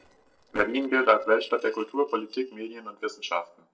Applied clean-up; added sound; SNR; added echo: neural separator model SepFormer DNS4.